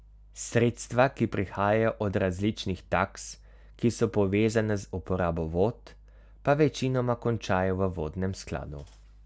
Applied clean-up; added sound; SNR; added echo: none; none; none; none.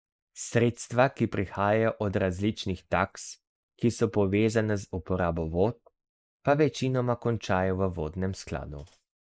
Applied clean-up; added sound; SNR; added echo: neural mask model Resemble Enhance denoiser.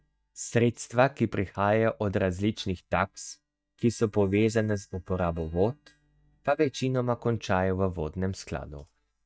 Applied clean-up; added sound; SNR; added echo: neural mask model DeepFilterNet 3.